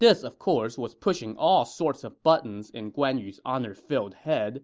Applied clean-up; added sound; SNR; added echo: none; none; none; none.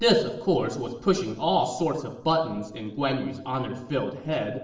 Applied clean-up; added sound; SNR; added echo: none; none; none; reverberation time 0.8 s.